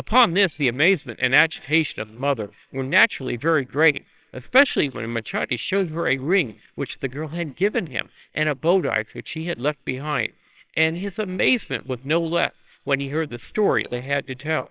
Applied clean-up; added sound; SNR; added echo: neural separator model SepFormer WHAMR!.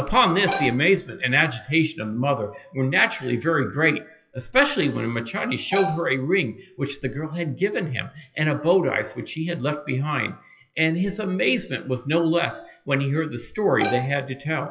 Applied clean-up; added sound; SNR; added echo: classical method WPE with log-MMSE.